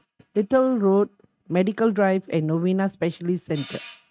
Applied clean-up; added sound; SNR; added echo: neural mask model RNNoise.